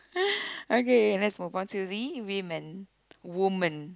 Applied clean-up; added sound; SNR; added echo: none; none; none; none.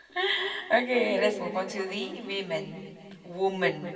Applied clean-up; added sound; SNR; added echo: none; none; none; reverberation time 2.6 s.